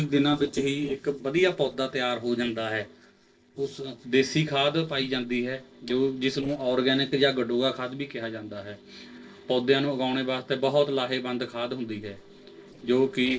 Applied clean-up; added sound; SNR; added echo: neural separator model SepFormer DNS4.